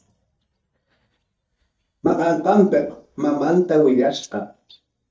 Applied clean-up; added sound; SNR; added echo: neural mask model DeepFilterNet 3.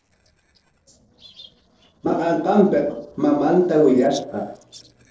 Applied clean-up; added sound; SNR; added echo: neural separator model SepFormer DNS4.